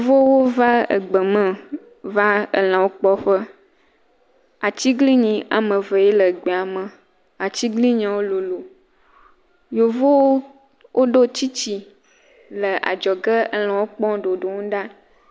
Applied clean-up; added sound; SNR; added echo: none; none; none; none.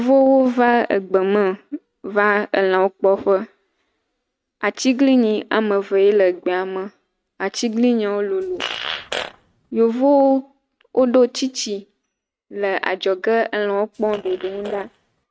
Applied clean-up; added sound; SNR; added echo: neural mask model RNNoise.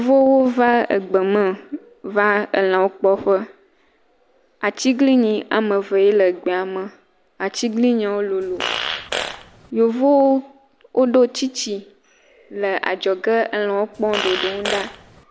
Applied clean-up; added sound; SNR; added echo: none; Fart; 7 dB; none.